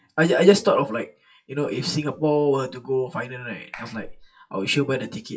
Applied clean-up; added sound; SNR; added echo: classical method WPE with log-MMSE.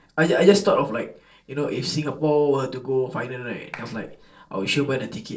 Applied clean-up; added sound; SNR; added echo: neural separator model SepFormer DNS4.